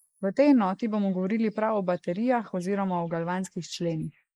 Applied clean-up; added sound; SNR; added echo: neural mask model Resemble Enhance denoiser.